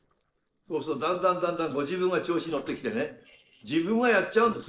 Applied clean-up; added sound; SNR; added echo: neural separator model SepFormer DNS4.